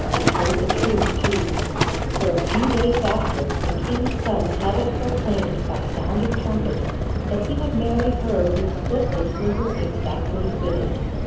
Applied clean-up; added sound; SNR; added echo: none; Livestock, farm animals, working animals; -2 dB; reverberation time 0.9 s.